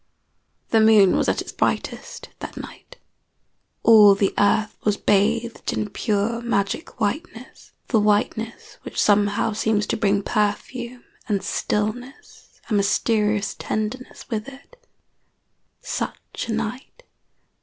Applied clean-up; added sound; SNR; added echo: none; none; none; none.